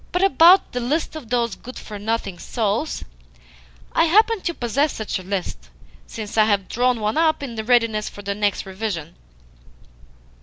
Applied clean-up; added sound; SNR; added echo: none; none; none; none.